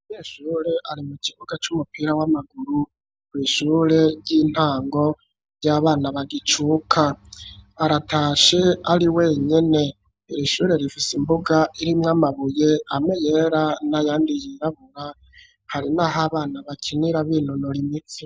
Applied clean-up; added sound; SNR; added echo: none; none; none; none.